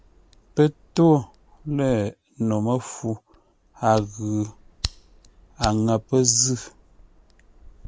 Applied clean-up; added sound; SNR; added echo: none; Fire; 17 dB; none.